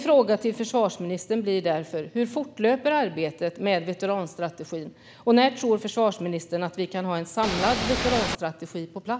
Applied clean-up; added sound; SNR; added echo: none; Ocean / Boat, Water vehicle; 2 dB; none.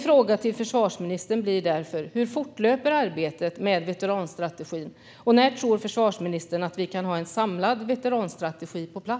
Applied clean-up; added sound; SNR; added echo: none; none; none; none.